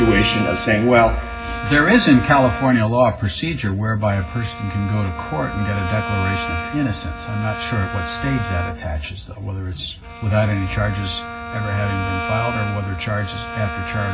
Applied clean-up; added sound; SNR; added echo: none; Bowed string instrument; 10 dB; reverberation time 0.4 s.